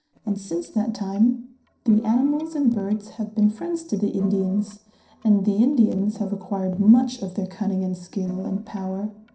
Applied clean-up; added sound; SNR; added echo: neural separator model SepFormer DNS4.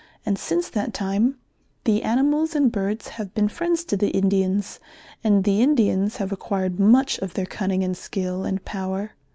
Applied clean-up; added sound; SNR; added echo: none; none; none; none.